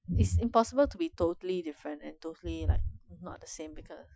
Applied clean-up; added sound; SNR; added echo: classical method Wiener filter.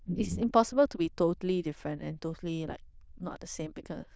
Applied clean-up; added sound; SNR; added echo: neural diffusion model UNIVERSE++.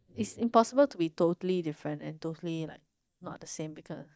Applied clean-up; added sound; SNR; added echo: neural mask model DeepFilterNet 3.